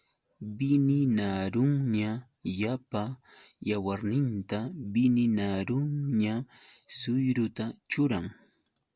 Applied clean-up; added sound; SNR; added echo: none; none; none; none.